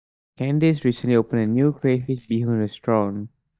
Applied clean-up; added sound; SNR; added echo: neural mask model DeepFilterNet 3.